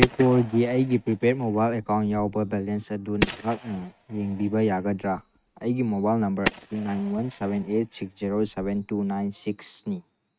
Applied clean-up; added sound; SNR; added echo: neural mask model RNNoise.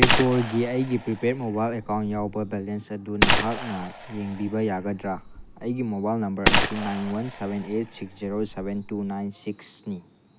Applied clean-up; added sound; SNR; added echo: none; Gunshot, gunfire; 0 dB; none.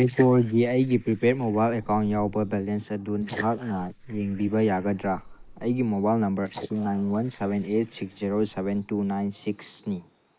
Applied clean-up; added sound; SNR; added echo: neural mask model Resemble Enhance denoiser.